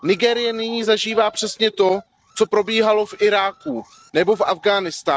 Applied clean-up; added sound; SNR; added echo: neural mask model RNNoise.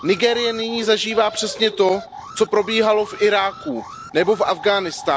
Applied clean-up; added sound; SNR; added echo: none; Alarm; 16 dB; none.